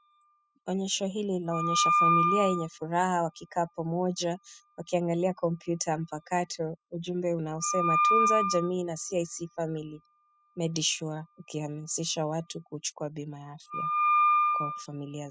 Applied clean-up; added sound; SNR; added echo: classical method spectral subtraction.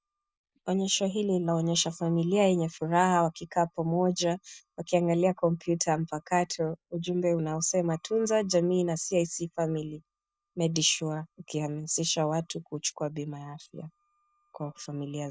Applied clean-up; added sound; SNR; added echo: neural mask model DeepFilterNet 3.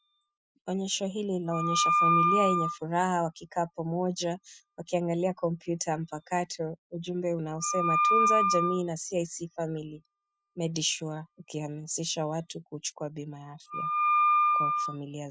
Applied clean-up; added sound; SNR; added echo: classical method Wiener filter.